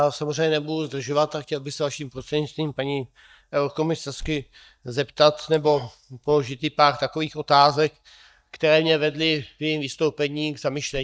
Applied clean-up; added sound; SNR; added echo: neural mask model DeepFilterNet 3.